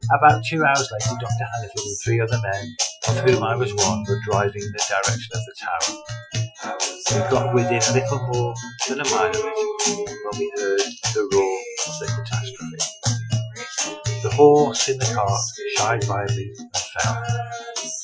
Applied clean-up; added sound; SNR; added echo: classical method Wiener filter.